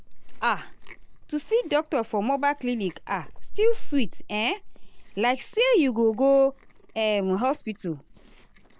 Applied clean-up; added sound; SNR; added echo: none; Chewing, mastication; 4 dB; none.